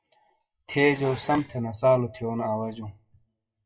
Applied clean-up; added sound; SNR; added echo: classical method WPE with log-MMSE.